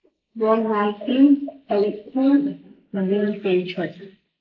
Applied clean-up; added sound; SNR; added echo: neural mask model Resemble Enhance denoiser.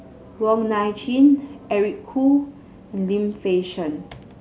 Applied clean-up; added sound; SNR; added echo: none; none; none; none.